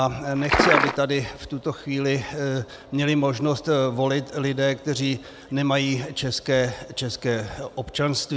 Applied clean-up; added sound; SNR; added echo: none; Liquid; -4 dB; none.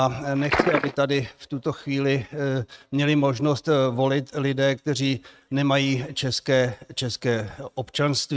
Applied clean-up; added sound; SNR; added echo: neural mask model RNNoise.